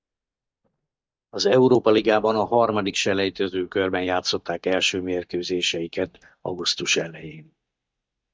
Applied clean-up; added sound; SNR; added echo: neural mask model DeepFilterNet 3.